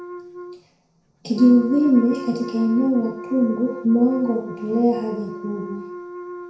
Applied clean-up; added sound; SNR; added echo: none; Wind instrument, woodwind instrument; 14 dB; reverberation time 0.6 s.